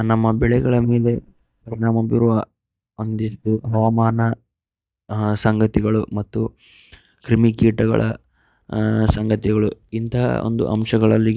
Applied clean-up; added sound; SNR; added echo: neural mask model DeepFilterNet 3.